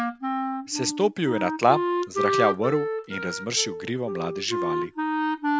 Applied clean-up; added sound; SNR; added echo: none; Wind instrument, woodwind instrument; 1 dB; none.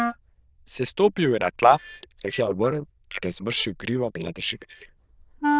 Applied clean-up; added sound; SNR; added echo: neural diffusion model UNIVERSE++.